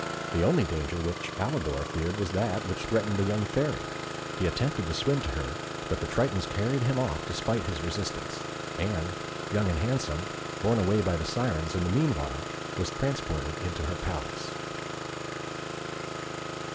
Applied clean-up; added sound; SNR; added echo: none; Engine starting; 5 dB; none.